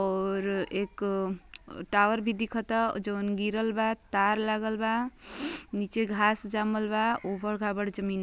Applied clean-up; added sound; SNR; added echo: none; none; none; none.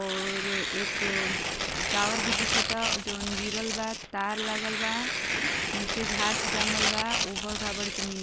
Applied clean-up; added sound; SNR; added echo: none; Tearing; -4 dB; none.